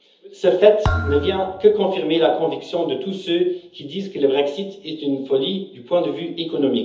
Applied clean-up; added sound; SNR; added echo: none; Thump, thud; 7 dB; reverberation time 0.7 s.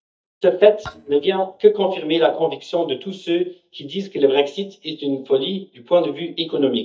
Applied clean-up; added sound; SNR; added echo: neural mask model DeepFilterNet 3.